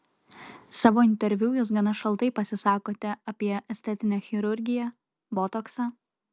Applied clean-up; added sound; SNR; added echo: none; none; none; none.